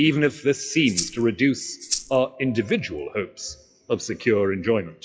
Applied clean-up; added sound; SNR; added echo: classical method log-MMSE.